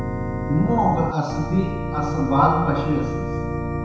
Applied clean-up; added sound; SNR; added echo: none; Organ; 3 dB; reverberation time 1.0 s.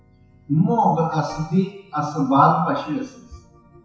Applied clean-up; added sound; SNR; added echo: classical method WPE with log-MMSE.